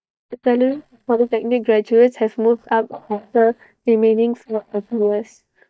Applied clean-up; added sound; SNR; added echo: neural mask model DeepFilterNet 3.